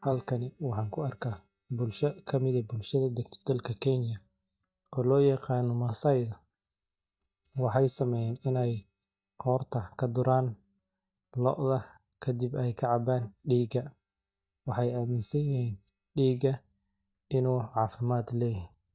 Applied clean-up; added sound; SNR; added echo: neural mask model DeepFilterNet 3.